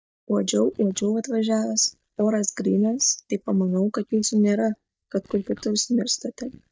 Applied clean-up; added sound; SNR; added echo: neural mask model DeepFilterNet 3.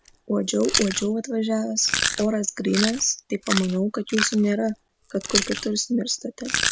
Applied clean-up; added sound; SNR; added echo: none; Chewing, mastication; 5 dB; none.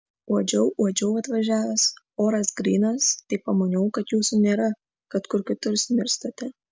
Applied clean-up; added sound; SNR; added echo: none; none; none; none.